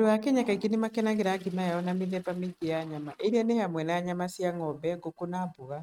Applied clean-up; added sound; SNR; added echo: neural mask model RNNoise.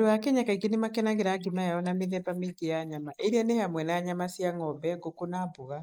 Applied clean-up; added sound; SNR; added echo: neural mask model Resemble Enhance denoiser.